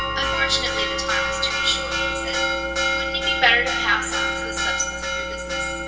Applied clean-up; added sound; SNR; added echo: none; Church bell; -1 dB; reverberation time 2.7 s.